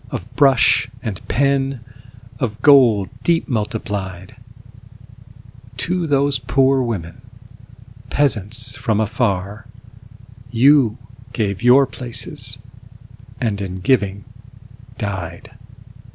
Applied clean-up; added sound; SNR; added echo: none; Idling / Motorcycle; 18 dB; none.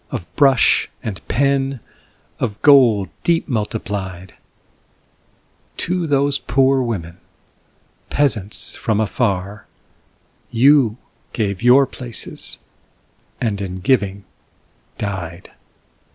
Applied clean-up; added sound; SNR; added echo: none; none; none; none.